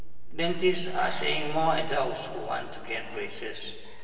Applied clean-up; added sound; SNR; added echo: none; Breathing; 1 dB; reverberation time 2.5 s.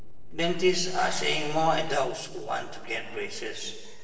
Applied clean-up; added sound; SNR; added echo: neural separator model SepFormer DNS4.